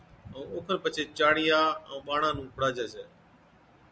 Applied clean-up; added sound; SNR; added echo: none; none; none; none.